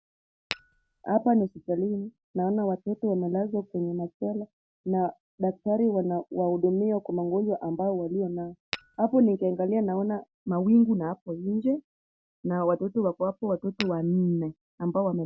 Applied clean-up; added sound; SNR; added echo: none; Tap / Glass; 13 dB; none.